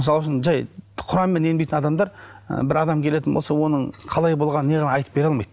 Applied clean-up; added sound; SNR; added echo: none; none; none; none.